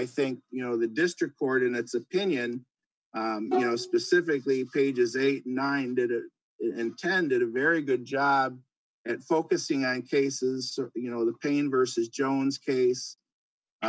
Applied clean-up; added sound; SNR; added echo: none; Bowed string instrument; 6 dB; none.